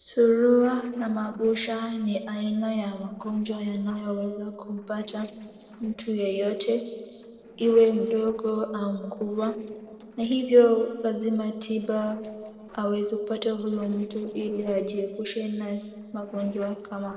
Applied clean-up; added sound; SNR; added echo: neural separator model SepFormer DNS4.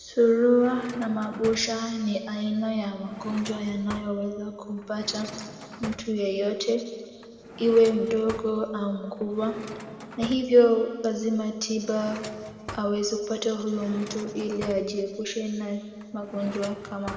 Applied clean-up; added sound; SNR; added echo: none; Drawer open or close; 17 dB; reverberation time 1.9 s.